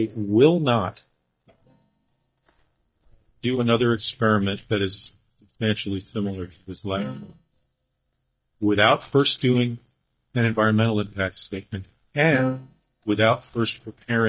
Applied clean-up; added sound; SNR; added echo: neural mask model DeepFilterNet 3.